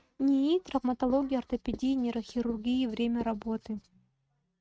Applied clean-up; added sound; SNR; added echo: neural mask model RNNoise.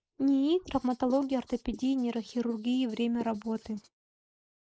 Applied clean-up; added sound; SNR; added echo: neural mask model Resemble Enhance denoiser.